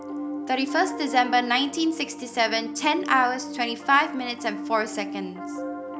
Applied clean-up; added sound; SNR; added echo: none; Piano; 8 dB; none.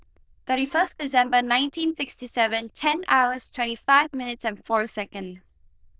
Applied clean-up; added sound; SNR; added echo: neural diffusion model UNIVERSE++.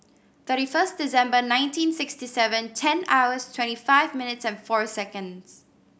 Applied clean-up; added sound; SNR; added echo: none; none; none; none.